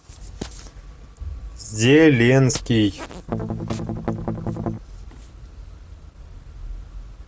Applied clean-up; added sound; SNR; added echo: none; Strum; 4 dB; none.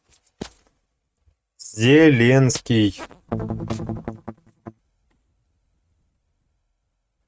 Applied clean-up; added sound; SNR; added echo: neural mask model RNNoise.